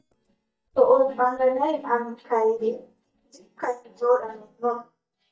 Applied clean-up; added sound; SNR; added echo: neural mask model DeepFilterNet 3.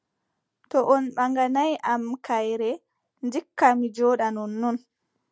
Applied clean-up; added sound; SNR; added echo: none; none; none; none.